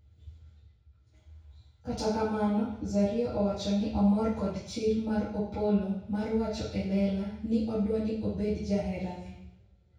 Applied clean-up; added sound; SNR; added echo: none; none; none; reverberation time 0.6 s.